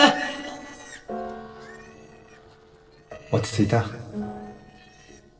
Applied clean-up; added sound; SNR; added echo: neural separator model SepFormer DNS4.